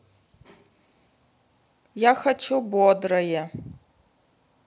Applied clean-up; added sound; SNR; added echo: none; none; none; none.